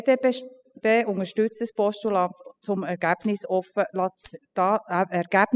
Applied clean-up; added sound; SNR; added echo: classical method spectral subtraction.